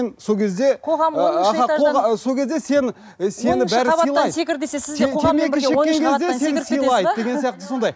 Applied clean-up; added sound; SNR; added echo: none; none; none; none.